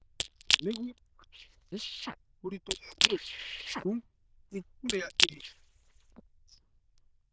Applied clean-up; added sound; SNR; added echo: neural diffusion model UNIVERSE++.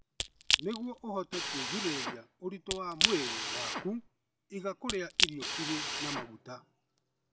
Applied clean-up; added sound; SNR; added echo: none; Drill + Crack / Crushing; -4 dB; none.